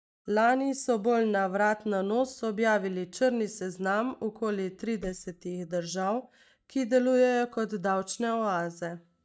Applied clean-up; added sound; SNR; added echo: neural mask model DeepFilterNet 3.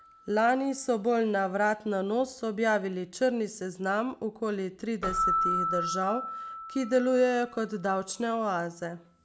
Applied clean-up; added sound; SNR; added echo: none; Keyboard (musical); 8 dB; none.